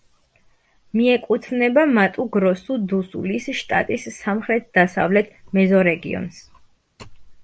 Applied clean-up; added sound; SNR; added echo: none; none; none; none.